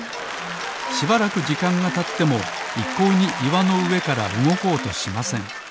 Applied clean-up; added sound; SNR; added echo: none; Applause; 8 dB; none.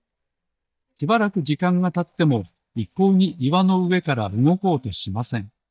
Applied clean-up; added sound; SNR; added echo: neural mask model DeepFilterNet 3.